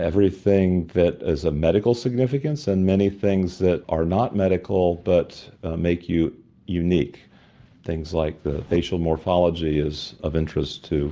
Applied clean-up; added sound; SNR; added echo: none; none; none; none.